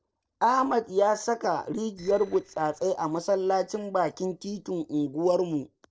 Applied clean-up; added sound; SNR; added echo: neural separator model SepFormer DNS4.